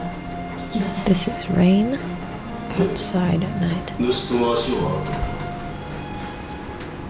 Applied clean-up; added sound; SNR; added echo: none; Rain; -2 dB; reverberation time 0.6 s.